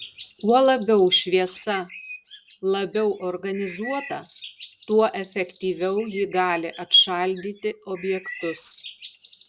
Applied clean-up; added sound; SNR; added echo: none; Bird; 18 dB; none.